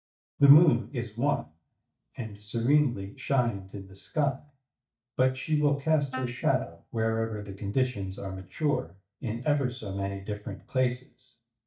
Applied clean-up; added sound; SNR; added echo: neural mask model DeepFilterNet 3.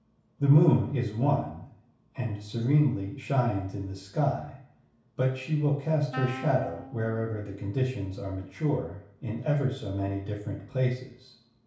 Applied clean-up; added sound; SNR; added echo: none; Wind instrument, woodwind instrument; 15 dB; reverberation time 0.6 s.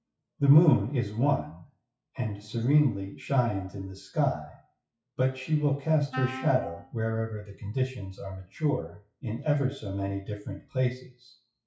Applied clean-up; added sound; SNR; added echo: classical method WPE with log-MMSE.